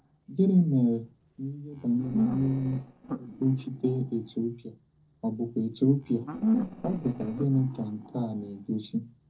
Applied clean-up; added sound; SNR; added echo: neural separator model SepFormer DNS4.